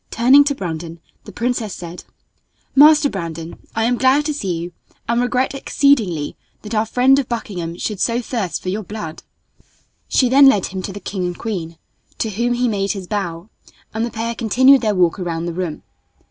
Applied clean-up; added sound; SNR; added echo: none; none; none; none.